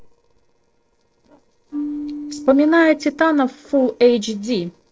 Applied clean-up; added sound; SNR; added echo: neural separator model SepFormer DNS4.